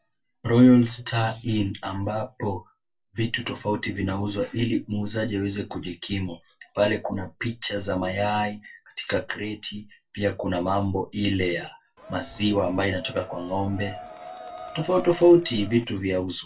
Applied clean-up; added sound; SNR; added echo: none; Crowd; 16 dB; reverberation time 0.2 s.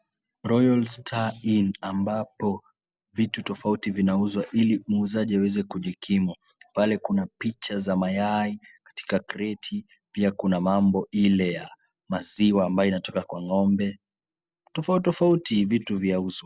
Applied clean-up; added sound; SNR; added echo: none; none; none; none.